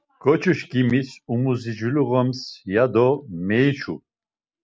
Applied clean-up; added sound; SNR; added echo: none; none; none; none.